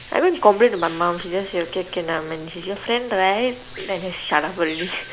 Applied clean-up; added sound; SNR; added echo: none; Bird vocalization, bird call, bird song; 20 dB; none.